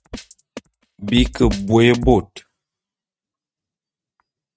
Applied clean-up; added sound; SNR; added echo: neural mask model RNNoise.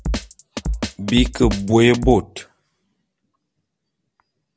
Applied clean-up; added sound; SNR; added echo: none; Drum kit; 7 dB; none.